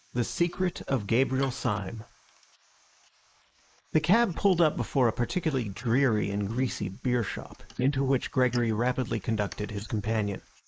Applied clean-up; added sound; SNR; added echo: neural mask model Resemble Enhance denoiser.